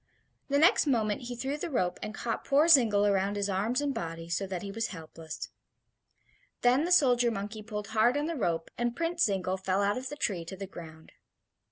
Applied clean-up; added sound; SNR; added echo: none; none; none; none.